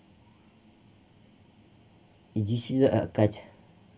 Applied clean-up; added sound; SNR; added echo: none; none; none; reverberation time 0.2 s.